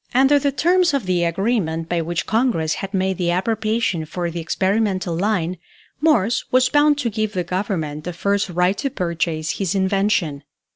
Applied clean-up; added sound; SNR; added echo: none; none; none; none.